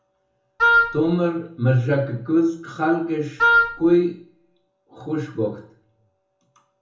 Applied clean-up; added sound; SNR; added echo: none; Wind instrument, woodwind instrument; -5 dB; reverberation time 0.6 s.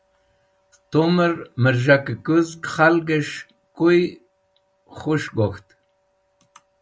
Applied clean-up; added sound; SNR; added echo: none; none; none; none.